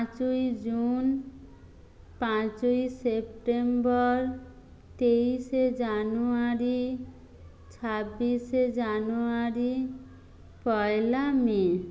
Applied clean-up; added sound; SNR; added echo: none; none; none; none.